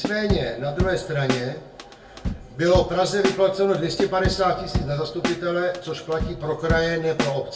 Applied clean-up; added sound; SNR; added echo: none; Drum / Drum kit; 6 dB; reverberation time 0.3 s.